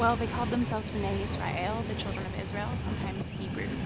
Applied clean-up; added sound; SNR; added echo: none; Train; 0 dB; none.